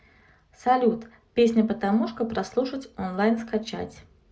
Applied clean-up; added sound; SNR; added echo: none; none; none; none.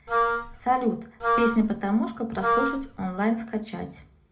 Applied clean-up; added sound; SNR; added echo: none; Wind instrument, woodwind instrument; 1 dB; reverberation time 0.3 s.